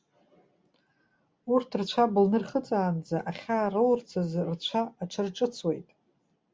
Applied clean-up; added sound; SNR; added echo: none; none; none; none.